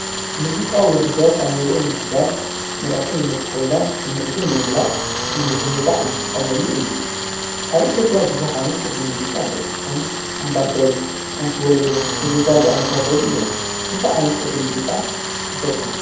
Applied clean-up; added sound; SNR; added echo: none; Tools; 4 dB; reverberation time 0.8 s.